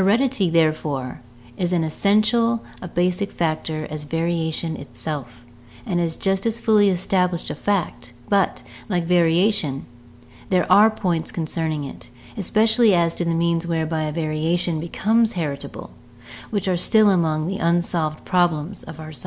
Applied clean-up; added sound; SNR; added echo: none; none; none; none.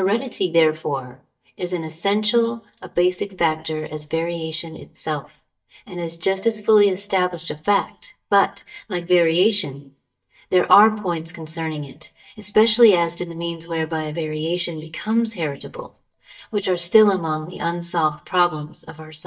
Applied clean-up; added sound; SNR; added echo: neural mask model DeepFilterNet 3.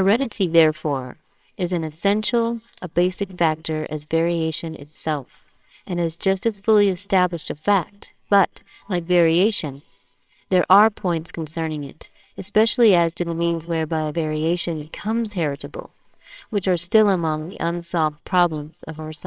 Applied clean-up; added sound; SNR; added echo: neural separator model SepFormer WHAMR!.